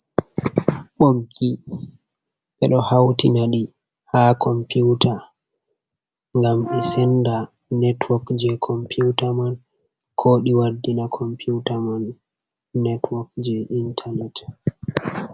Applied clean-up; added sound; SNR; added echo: none; Brass instrument; 9 dB; none.